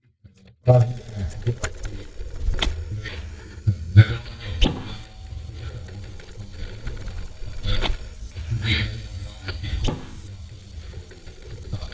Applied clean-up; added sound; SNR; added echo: neural mask model DeepFilterNet 3.